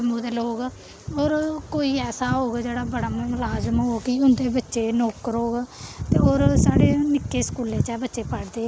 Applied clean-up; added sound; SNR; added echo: none; none; none; none.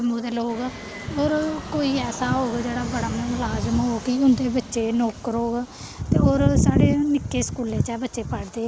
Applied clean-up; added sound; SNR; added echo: none; Fixed-wing aircraft, airplane; 16 dB; none.